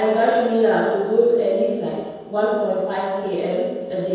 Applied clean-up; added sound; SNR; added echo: none; none; none; reverberation time 1.2 s.